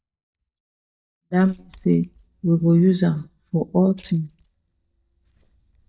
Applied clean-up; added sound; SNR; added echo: neural mask model DeepFilterNet 3.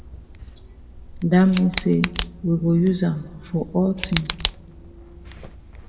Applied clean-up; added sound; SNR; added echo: none; Tick; 11 dB; reverberation time 1.3 s.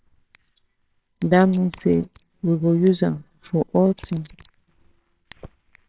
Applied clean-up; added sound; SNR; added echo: neural separator model SepFormer WHAMR!.